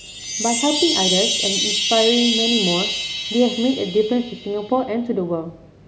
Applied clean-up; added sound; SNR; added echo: none; Chime; 2 dB; none.